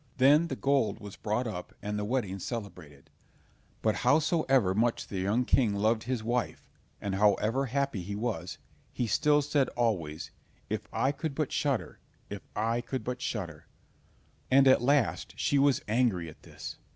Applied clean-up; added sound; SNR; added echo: none; none; none; none.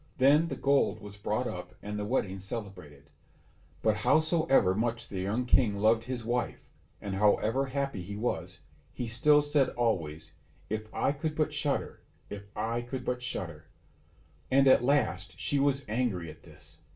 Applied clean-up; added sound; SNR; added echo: none; none; none; reverberation time 0.2 s.